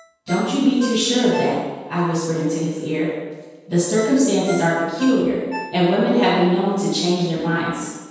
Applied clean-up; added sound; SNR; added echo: none; Ringtone; 17 dB; reverberation time 1.2 s.